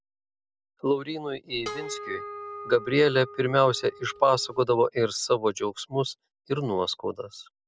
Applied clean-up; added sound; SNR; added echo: none; Harp; 13 dB; none.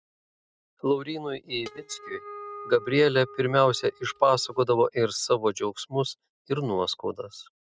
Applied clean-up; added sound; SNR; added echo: neural mask model RNNoise.